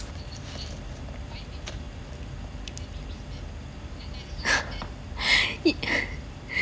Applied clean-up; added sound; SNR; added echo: none; none; none; none.